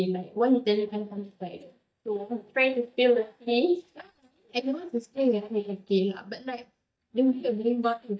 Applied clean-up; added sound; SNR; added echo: neural mask model DeepFilterNet 3.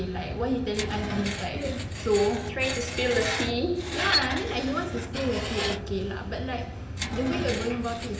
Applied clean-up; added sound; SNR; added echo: none; Screech; 6 dB; reverberation time 0.8 s.